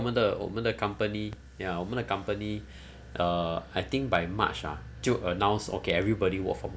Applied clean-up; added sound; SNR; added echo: none; none; none; none.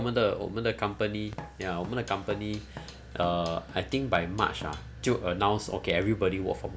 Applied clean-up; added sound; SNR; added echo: none; Drum kit; 16 dB; none.